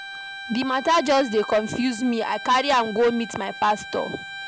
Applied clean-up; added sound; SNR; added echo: none; Bowed string instrument; 13 dB; none.